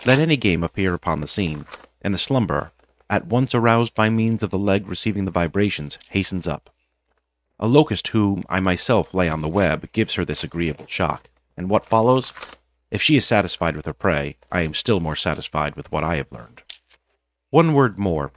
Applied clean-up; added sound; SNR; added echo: neural mask model RNNoise.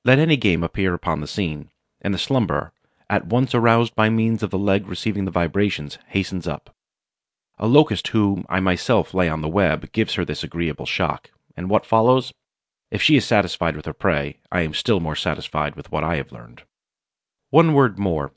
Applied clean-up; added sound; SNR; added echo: none; none; none; none.